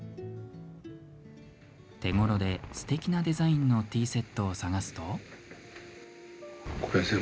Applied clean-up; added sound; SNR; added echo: none; Cheering / Fireworks; 16 dB; none.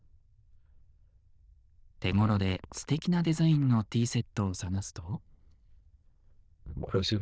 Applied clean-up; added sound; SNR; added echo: neural diffusion model UNIVERSE++.